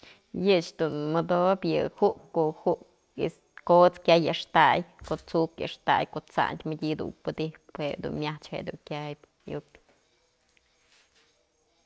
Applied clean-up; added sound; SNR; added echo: none; none; none; none.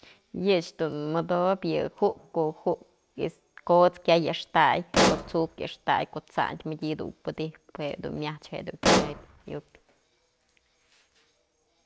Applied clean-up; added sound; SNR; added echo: none; Explosion; -2 dB; none.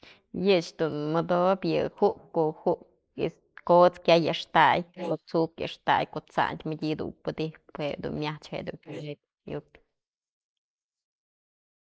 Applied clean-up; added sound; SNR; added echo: neural mask model Resemble Enhance denoiser.